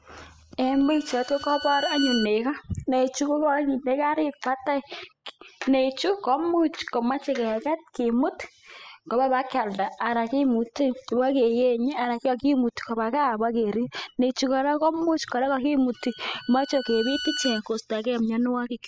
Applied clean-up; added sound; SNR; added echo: classical method spectral subtraction.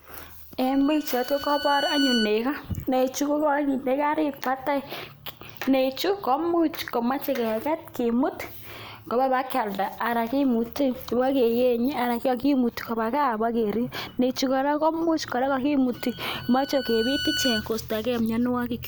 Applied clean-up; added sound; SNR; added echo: none; Bowed string instrument; 9 dB; none.